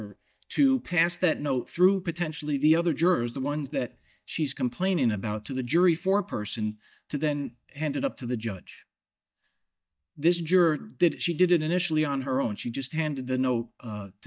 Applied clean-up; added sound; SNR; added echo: neural mask model DeepFilterNet 3.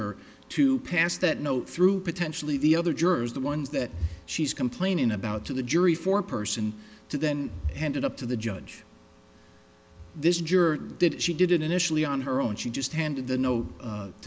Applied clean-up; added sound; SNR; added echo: none; none; none; none.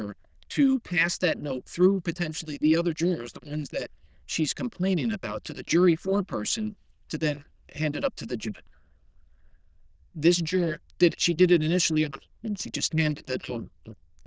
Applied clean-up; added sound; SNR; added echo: neural diffusion model UNIVERSE++.